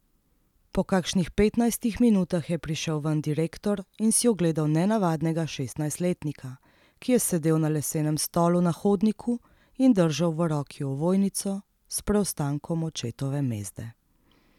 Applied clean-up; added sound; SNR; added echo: none; none; none; none.